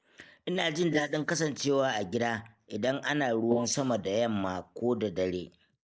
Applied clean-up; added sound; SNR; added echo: neural mask model Resemble Enhance denoiser.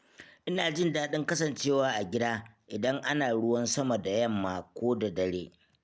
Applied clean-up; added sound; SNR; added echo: none; none; none; none.